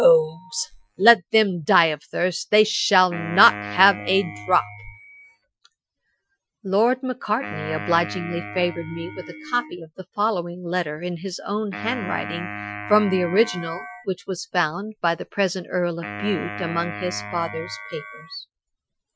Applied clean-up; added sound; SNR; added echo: classical method Wiener filter.